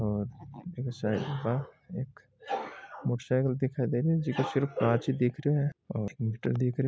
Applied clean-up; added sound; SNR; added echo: none; none; none; none.